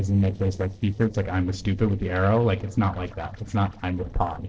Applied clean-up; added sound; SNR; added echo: neural separator model SepFormer DNS4.